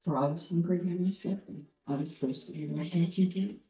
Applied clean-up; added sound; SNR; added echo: neural mask model DeepFilterNet 3.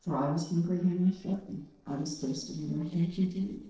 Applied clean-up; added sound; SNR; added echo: neural separator model SepFormer DNS4.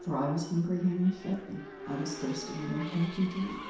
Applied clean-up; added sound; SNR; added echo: none; Race car, auto racing / Accelerating, revving, vroom; 12 dB; reverberation time 0.7 s.